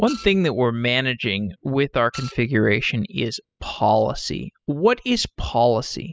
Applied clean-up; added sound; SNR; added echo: classical method spectral subtraction.